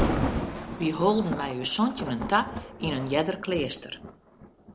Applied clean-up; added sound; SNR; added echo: none; Thunder; 4 dB; none.